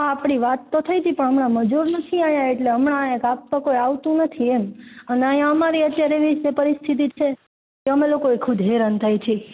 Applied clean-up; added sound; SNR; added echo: none; none; none; none.